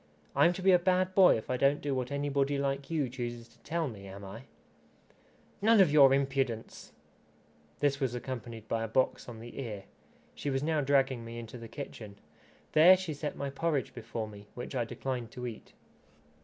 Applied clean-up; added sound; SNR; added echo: none; none; none; none.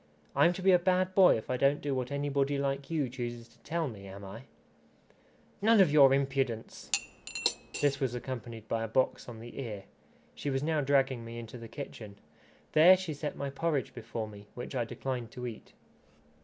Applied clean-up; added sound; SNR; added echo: none; Cutlery, silverware / Dishes, pots, and pans; 7 dB; none.